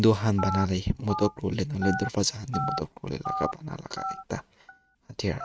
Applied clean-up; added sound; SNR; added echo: neural mask model RNNoise.